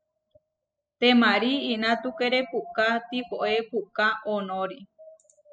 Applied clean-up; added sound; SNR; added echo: classical method spectral subtraction.